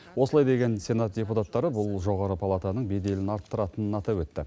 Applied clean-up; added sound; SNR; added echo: none; none; none; none.